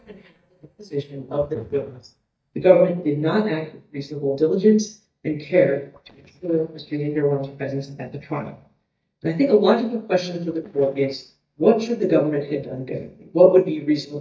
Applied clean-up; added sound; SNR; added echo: neural mask model DeepFilterNet 3.